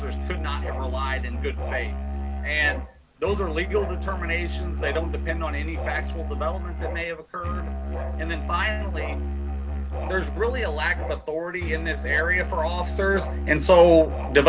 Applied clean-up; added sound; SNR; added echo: none; Musical instrument; 3 dB; none.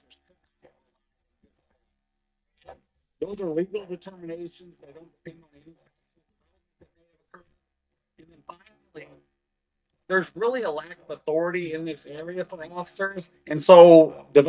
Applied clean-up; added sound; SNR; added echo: neural mask model DeepFilterNet 3.